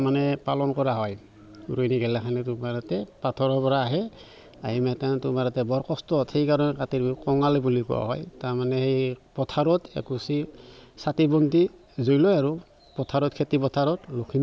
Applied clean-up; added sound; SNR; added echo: none; none; none; none.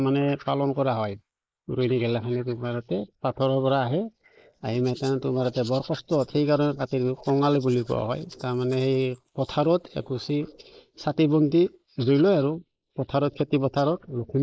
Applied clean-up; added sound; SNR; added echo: neural mask model Resemble Enhance denoiser.